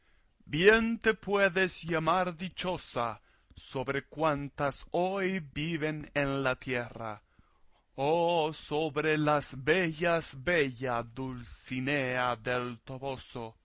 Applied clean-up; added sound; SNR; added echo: none; none; none; none.